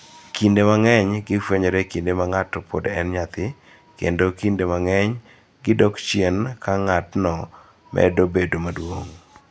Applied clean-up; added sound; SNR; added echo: none; none; none; none.